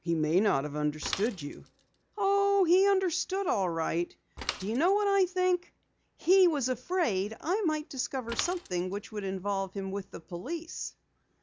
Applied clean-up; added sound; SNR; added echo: none; Mechanisms / Bicycle; 18 dB; none.